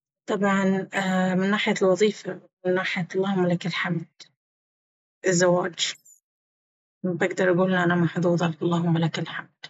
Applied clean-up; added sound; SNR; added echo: neural mask model Resemble Enhance denoiser.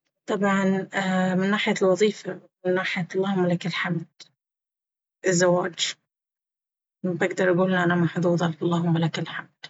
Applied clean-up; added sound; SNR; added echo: none; none; none; none.